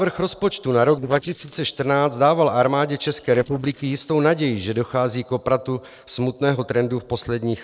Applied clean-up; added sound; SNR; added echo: neural separator model SepFormer DNS4.